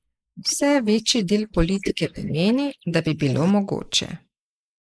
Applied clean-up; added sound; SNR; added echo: neural mask model Resemble Enhance denoiser.